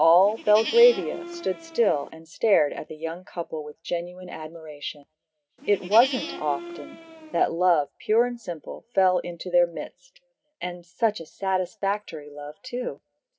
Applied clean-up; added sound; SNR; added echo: none; Livestock, farm animals, working animals; 11 dB; reverberation time 0.3 s.